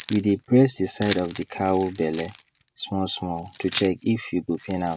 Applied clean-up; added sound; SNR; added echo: none; Keys jangling; 8 dB; none.